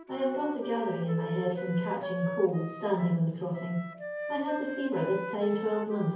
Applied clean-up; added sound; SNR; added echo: none; Wind instrument, woodwind instrument; 8 dB; reverberation time 0.9 s.